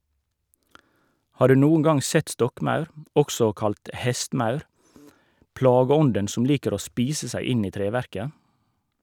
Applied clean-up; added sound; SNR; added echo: none; none; none; none.